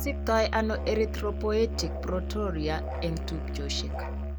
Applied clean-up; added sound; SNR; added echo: none; Musical instrument; 2 dB; none.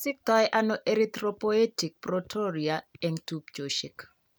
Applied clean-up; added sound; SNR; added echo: none; none; none; none.